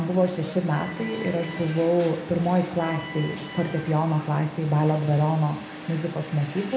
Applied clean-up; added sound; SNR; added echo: none; Alarm; 13 dB; reverberation time 0.8 s.